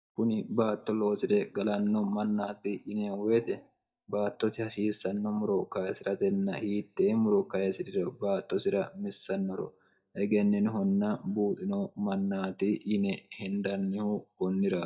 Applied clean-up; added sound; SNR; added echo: neural mask model DeepFilterNet 3.